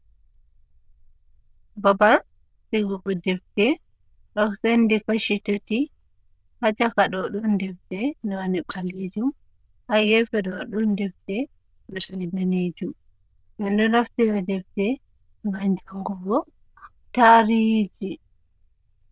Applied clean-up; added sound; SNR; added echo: neural diffusion model UNIVERSE++.